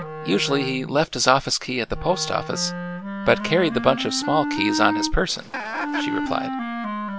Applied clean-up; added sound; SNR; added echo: none; Chicken, rooster + Wind instrument, woodwind instrument; 5 dB; none.